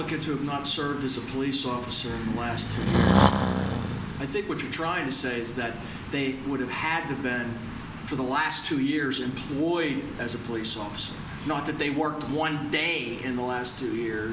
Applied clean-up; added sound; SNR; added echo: none; Breathing; -3 dB; none.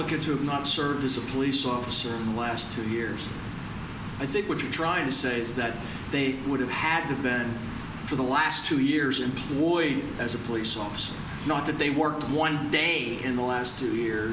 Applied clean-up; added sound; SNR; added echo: none; none; none; none.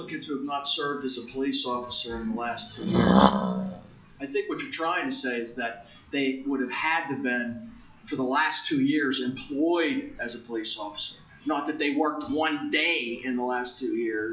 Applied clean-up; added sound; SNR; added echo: classical method log-MMSE.